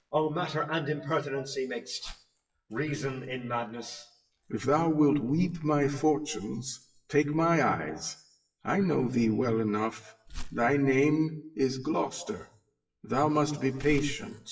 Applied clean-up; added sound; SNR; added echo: classical method WPE with log-MMSE.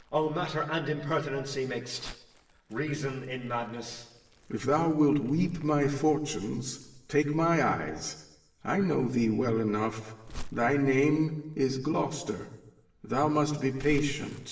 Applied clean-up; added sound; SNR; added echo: none; Crumpling, crinkling; 17 dB; reverberation time 1.1 s.